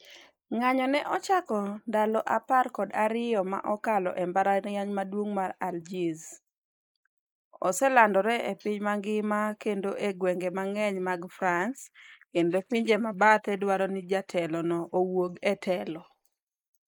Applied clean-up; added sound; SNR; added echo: neural mask model Resemble Enhance denoiser.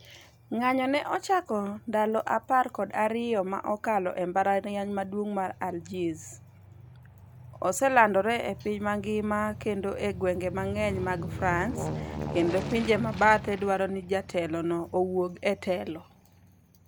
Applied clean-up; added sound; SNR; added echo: none; Aircraft; 13 dB; none.